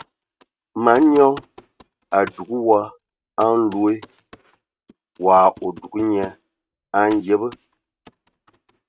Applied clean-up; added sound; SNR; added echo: neural mask model RNNoise.